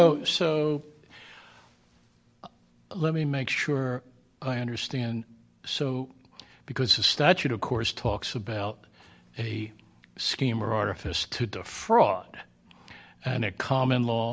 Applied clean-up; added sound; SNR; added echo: none; none; none; none.